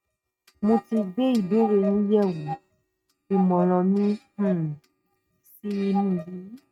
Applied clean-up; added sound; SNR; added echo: neural mask model RNNoise.